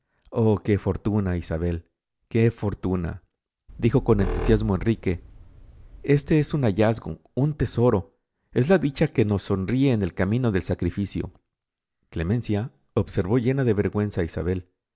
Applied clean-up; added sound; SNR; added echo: none; Squeak; 9 dB; none.